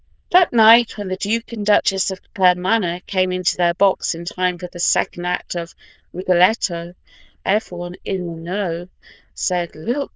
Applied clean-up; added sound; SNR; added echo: neural diffusion model UNIVERSE++.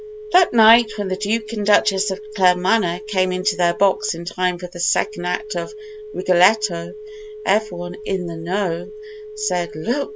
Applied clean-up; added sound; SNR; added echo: none; Telephone; 14 dB; none.